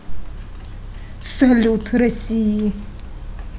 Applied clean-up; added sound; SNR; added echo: none; none; none; none.